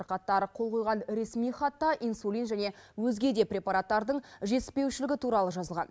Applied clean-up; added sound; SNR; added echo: none; none; none; none.